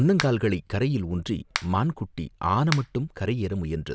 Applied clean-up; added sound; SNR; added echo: none; Finger snapping; 13 dB; none.